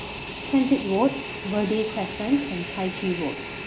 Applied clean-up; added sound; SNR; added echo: none; Fixed-wing aircraft, airplane; 7 dB; none.